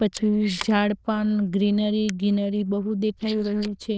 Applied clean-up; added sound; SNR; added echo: neural diffusion model UNIVERSE++.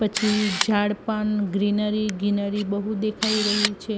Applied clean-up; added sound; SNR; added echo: none; Camera; 7 dB; none.